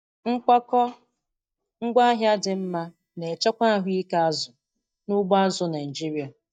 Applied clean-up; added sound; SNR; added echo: neural mask model DeepFilterNet 3.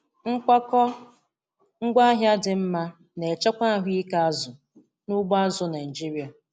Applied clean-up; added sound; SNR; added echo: none; none; none; none.